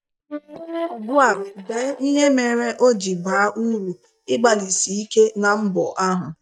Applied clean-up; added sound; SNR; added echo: neural mask model DeepFilterNet 3.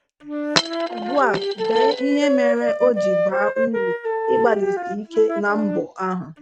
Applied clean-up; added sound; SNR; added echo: neural mask model RNNoise.